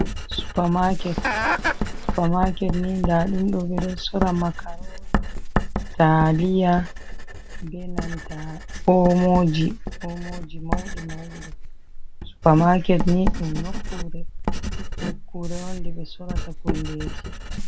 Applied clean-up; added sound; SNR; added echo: none; Writing + Chicken, rooster; 2 dB; none.